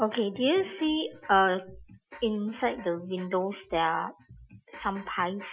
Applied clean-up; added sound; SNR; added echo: classical method Wiener filter.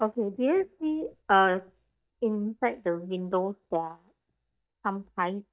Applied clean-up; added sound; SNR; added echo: neural mask model DeepFilterNet 3.